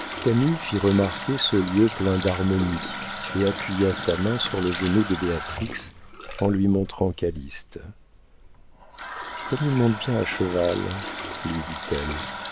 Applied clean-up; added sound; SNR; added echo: none; Water tap, faucet; 8 dB; none.